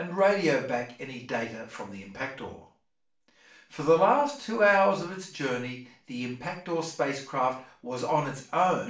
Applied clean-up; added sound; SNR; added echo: none; none; none; reverberation time 0.4 s.